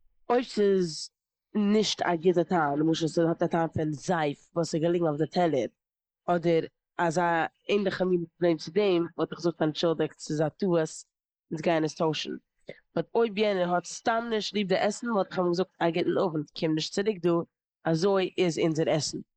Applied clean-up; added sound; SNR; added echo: neural mask model Resemble Enhance denoiser.